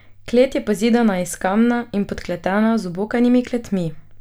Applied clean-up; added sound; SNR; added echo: none; none; none; none.